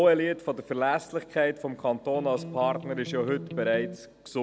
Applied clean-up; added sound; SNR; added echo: none; Electric guitar; 11 dB; none.